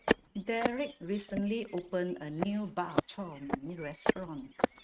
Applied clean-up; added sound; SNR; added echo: neural mask model RNNoise.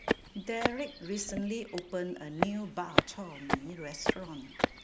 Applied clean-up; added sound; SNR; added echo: none; Walk, footsteps; -3 dB; none.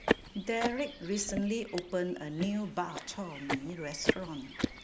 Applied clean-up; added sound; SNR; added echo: neural mask model Resemble Enhance denoiser.